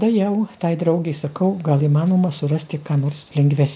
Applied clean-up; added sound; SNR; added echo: none; none; none; none.